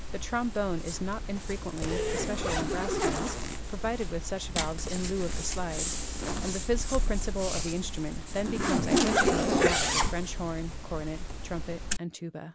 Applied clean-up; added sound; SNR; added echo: none; Zipper (clothing); -4 dB; none.